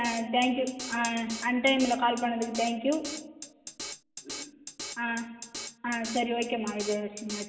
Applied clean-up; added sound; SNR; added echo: none; Drum kit; 11 dB; reverberation time 1.8 s.